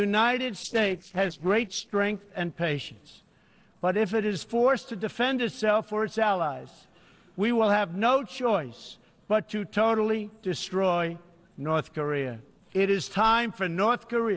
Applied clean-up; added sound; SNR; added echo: neural separator model SepFormer DNS4.